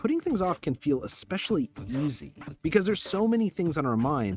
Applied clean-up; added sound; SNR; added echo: neural mask model RNNoise.